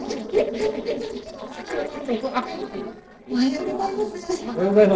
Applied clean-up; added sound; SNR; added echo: neural separator model SepFormer DNS4.